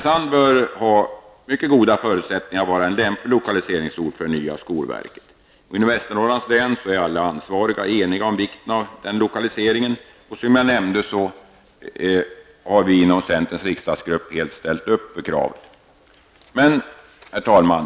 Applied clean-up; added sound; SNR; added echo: none; none; none; none.